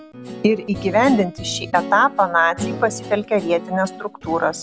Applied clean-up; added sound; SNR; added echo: none; Guitar; 11 dB; none.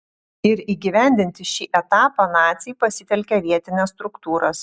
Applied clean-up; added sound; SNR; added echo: none; none; none; none.